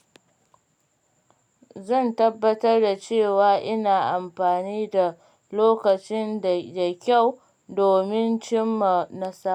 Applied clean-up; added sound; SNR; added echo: none; none; none; none.